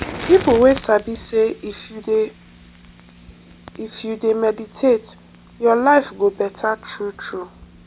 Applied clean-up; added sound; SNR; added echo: none; Fire; 17 dB; none.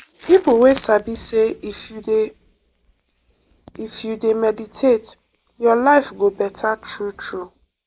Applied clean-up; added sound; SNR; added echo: neural mask model Resemble Enhance denoiser.